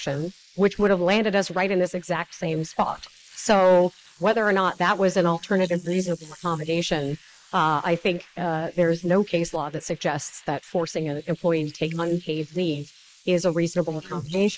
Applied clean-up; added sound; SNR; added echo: neural mask model Resemble Enhance denoiser.